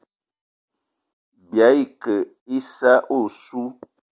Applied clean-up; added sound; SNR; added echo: none; none; none; none.